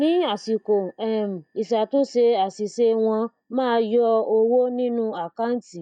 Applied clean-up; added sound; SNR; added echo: neural mask model DeepFilterNet 3.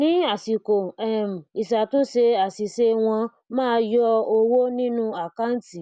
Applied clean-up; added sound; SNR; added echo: none; none; none; none.